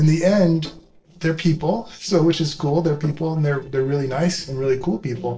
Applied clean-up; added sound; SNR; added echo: neural separator model SepFormer DNS4.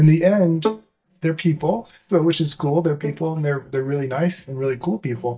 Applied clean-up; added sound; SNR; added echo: neural mask model DeepFilterNet 3.